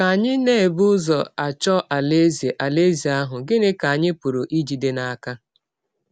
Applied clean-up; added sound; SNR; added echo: none; none; none; none.